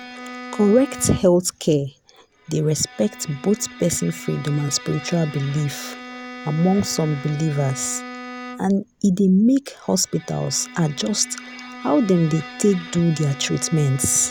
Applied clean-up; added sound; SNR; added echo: none; Bowed string instrument; 16 dB; none.